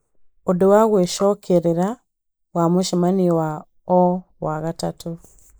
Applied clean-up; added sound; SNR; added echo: neural mask model Resemble Enhance denoiser.